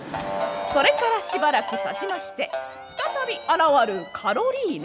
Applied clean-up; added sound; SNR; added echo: none; Squeak; 20 dB; none.